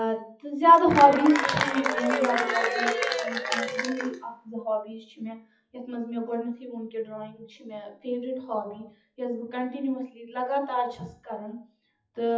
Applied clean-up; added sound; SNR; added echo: classical method WPE with log-MMSE.